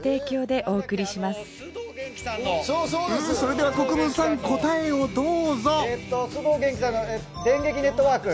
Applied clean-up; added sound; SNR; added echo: none; none; none; none.